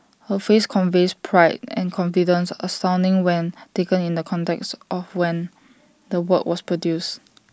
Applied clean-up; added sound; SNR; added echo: none; none; none; none.